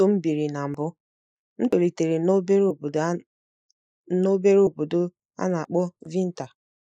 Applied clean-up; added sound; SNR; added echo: neural mask model Resemble Enhance denoiser.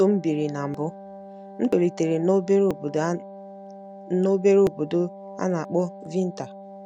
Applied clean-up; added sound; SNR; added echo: none; Wind instrument, woodwind instrument; 16 dB; none.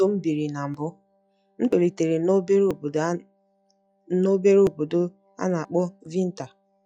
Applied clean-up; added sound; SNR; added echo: classical method log-MMSE.